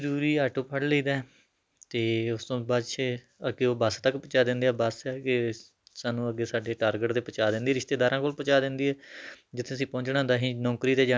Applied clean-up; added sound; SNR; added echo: none; none; none; none.